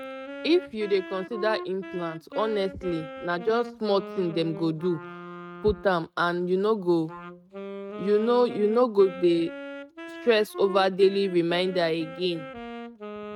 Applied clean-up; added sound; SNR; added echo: neural mask model RNNoise.